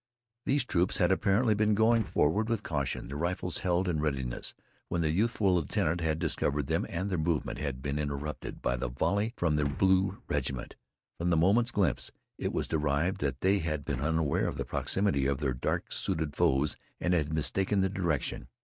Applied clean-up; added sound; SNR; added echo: neural mask model RNNoise.